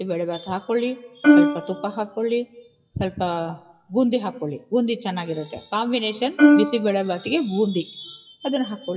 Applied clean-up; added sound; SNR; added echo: classical method WPE with log-MMSE.